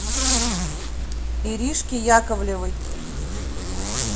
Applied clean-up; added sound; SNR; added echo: none; Zipper (clothing); -2 dB; reverberation time 1.3 s.